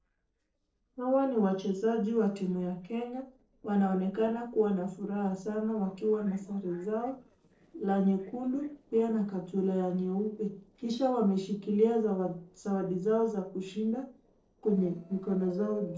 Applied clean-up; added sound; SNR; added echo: neural separator model SepFormer DNS4.